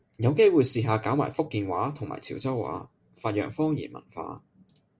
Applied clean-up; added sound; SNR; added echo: none; none; none; none.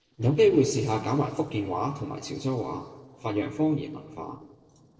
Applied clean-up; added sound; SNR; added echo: neural separator model SepFormer DNS4.